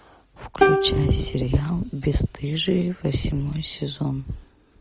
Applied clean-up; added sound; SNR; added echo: none; Plucked string instrument; 1 dB; none.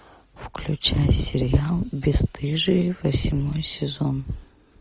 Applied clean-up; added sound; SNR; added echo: none; none; none; none.